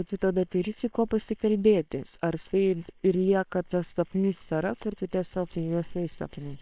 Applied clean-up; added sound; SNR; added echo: neural separator model SepFormer WHAM!.